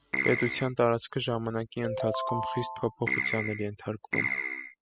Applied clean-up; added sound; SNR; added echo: classical method spectral subtraction.